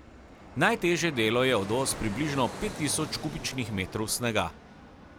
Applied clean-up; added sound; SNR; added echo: none; Fixed-wing aircraft, airplane; 13 dB; none.